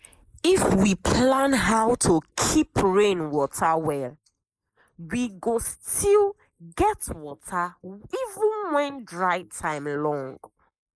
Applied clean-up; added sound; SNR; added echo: neural mask model Resemble Enhance denoiser.